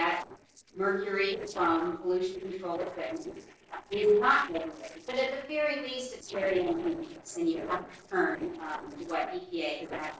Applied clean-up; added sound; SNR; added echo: neural separator model SepFormer DNS4.